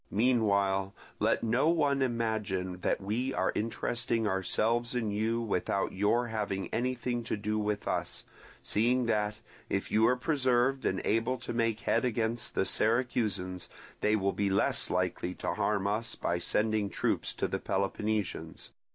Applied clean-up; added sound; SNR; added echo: none; none; none; none.